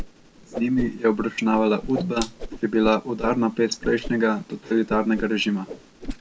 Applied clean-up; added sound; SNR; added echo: none; Whoosh, swoosh, swish; 13 dB; none.